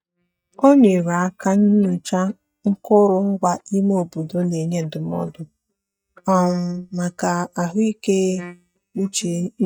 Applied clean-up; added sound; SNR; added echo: neural mask model DeepFilterNet 3.